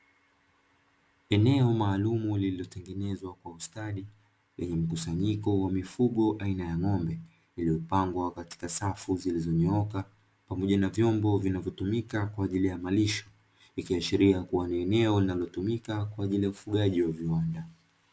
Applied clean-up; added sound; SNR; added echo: none; none; none; none.